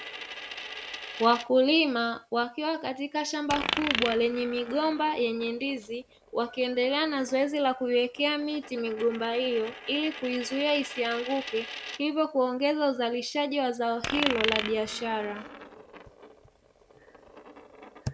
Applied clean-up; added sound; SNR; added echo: none; Coin (dropping); 10 dB; none.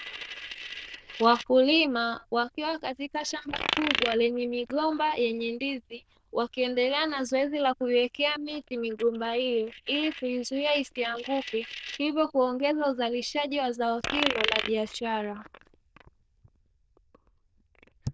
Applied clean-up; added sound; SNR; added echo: neural diffusion model UNIVERSE++.